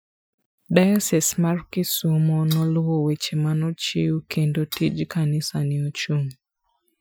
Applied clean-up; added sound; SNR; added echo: classical method Wiener filter.